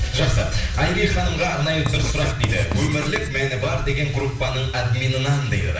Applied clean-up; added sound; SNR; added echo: none; Writing; 13 dB; reverberation time 0.7 s.